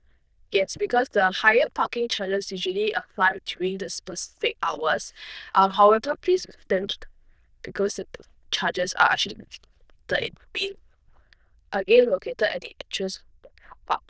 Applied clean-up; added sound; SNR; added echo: neural diffusion model UNIVERSE++.